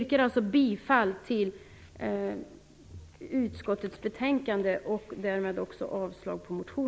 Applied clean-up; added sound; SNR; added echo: none; none; none; none.